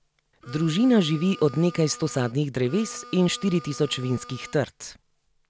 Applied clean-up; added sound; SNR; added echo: none; Harmonica; 19 dB; none.